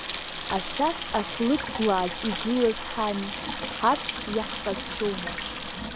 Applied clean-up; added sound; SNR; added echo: none; Sink (filling or washing) / Water tap, faucet; 1 dB; none.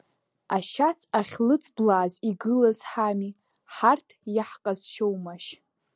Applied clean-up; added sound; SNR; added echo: none; none; none; none.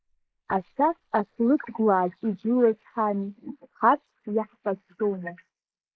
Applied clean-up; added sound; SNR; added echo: neural mask model Resemble Enhance denoiser.